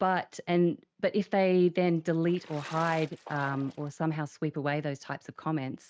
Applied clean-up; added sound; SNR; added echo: neural mask model RNNoise.